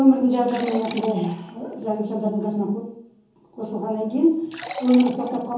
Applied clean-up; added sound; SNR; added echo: none; Liquid; 16 dB; reverberation time 0.7 s.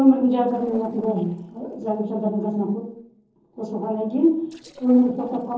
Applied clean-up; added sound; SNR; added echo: neural separator model SepFormer DNS4.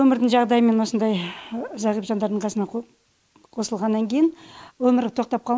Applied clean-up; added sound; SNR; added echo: none; none; none; none.